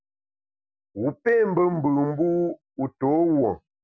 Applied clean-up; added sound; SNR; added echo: none; none; none; none.